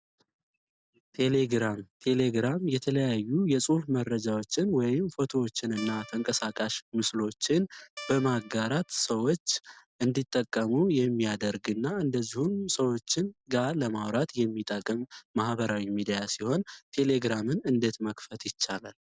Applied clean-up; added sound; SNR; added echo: none; Guitar; 17 dB; none.